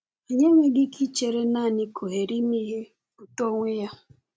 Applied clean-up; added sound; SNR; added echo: none; none; none; none.